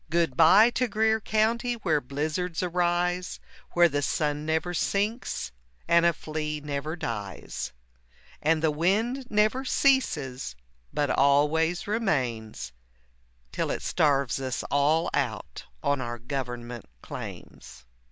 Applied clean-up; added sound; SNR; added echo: none; none; none; none.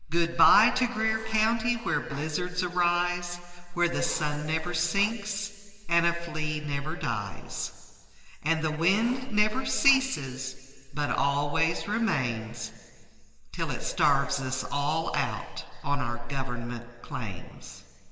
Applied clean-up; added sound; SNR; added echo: none; Writing; 19 dB; reverberation time 1.9 s.